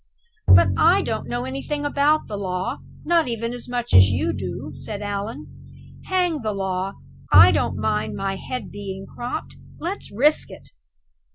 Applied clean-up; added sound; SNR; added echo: none; Bowed string instrument; 0 dB; none.